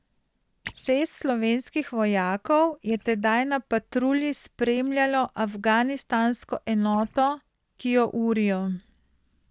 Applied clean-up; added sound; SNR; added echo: neural mask model DeepFilterNet 3.